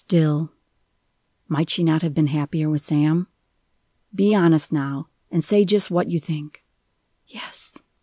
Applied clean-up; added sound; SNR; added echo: none; none; none; none.